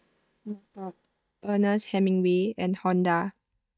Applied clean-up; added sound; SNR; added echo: neural mask model DeepFilterNet 3.